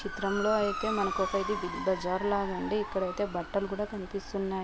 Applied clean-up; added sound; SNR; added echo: none; Motor vehicle (road) / Siren; 8 dB; none.